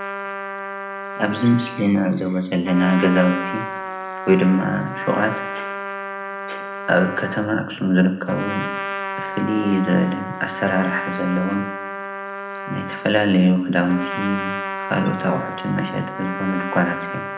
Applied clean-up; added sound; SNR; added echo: none; Trumpet; 8 dB; reverberation time 0.9 s.